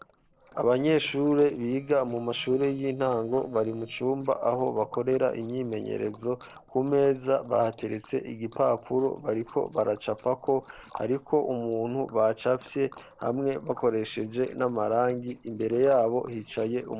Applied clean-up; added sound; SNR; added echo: neural separator model SepFormer DNS4.